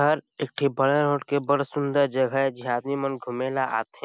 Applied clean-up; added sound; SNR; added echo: none; none; none; none.